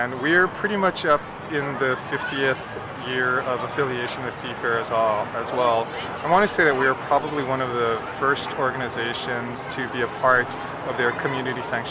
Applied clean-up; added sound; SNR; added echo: none; none; none; none.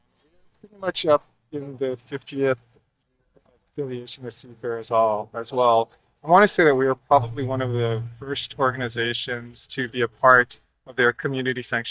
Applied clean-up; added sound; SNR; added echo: neural mask model DeepFilterNet 3.